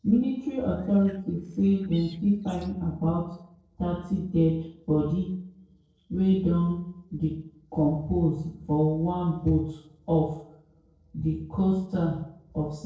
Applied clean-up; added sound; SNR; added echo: neural separator model SepFormer DNS4.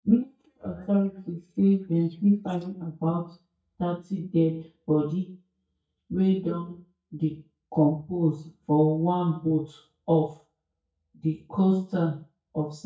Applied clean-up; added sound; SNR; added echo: neural mask model DeepFilterNet 3.